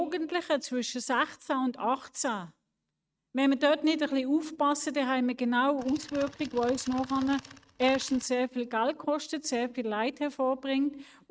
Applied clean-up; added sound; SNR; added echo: neural mask model RNNoise.